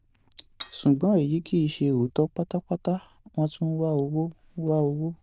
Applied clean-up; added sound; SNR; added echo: neural diffusion model UNIVERSE++.